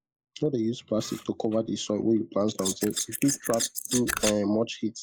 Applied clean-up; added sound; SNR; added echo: neural mask model Resemble Enhance denoiser.